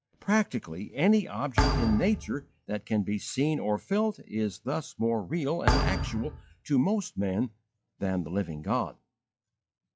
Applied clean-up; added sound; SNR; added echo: classical method log-MMSE.